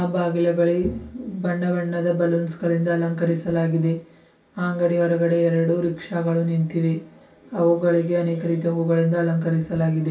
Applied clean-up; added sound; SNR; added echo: none; none; none; reverberation time 0.2 s.